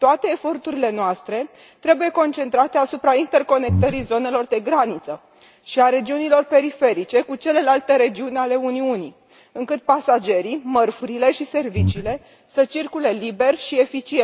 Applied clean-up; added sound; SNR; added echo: none; Breathing; 2 dB; none.